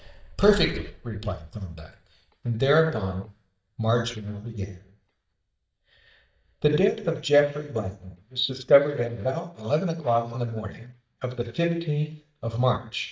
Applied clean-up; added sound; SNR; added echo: neural mask model DeepFilterNet 3.